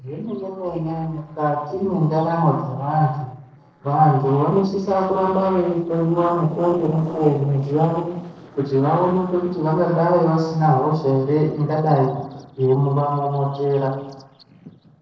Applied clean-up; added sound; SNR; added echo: neural separator model SepFormer DNS4.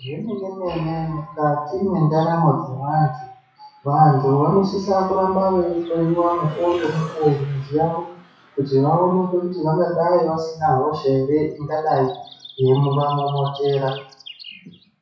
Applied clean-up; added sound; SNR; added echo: classical method WPE with log-MMSE.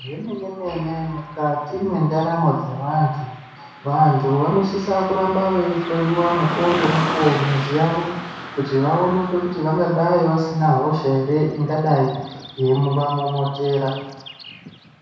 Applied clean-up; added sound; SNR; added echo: none; Car passing by / Traffic noise, roadway noise; 12 dB; reverberation time 1.0 s.